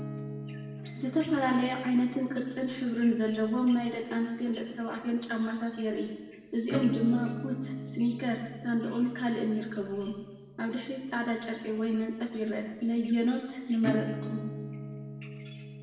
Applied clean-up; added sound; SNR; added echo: none; Acoustic guitar / Strum; 10 dB; reverberation time 1.1 s.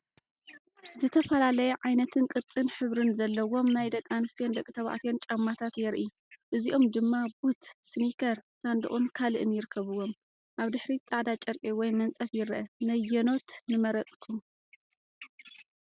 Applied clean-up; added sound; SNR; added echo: none; none; none; none.